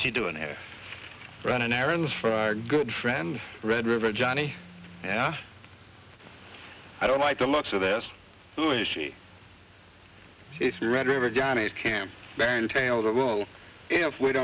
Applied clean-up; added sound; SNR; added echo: none; Telephone; 20 dB; none.